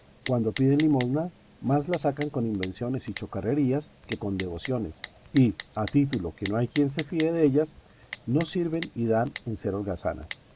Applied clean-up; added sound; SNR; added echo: none; Typing; 16 dB; none.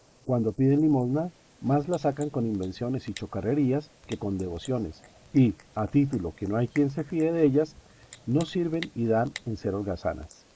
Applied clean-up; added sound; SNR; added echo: neural mask model Resemble Enhance denoiser.